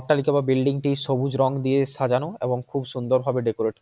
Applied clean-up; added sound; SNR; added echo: none; none; none; none.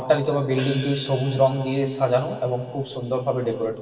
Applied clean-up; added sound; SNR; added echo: none; Hi-hat; 19 dB; reverberation time 2.3 s.